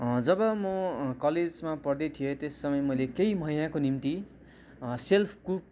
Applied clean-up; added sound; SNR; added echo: none; none; none; none.